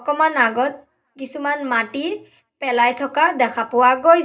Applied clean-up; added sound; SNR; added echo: none; none; none; reverberation time 0.2 s.